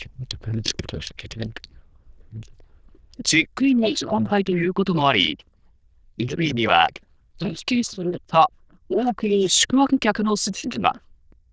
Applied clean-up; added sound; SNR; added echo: neural diffusion model UNIVERSE++.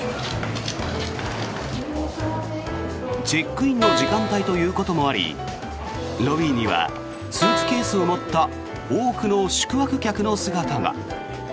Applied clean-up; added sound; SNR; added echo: none; Keyboard (musical); 6 dB; none.